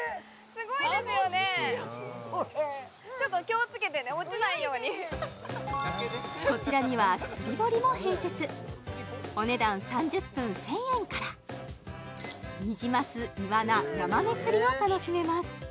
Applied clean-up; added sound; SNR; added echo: none; none; none; none.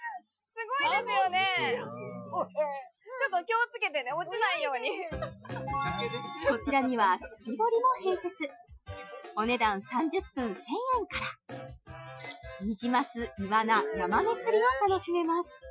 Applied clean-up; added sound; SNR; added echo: classical method Wiener filter.